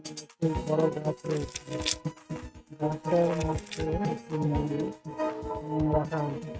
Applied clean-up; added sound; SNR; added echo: neural mask model RNNoise.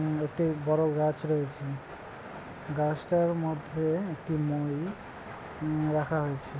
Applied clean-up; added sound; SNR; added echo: none; none; none; none.